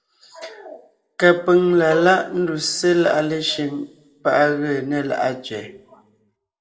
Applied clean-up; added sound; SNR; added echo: none; Bowed string instrument; 13 dB; reverberation time 0.4 s.